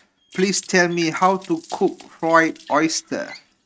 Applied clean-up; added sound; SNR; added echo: neural mask model RNNoise.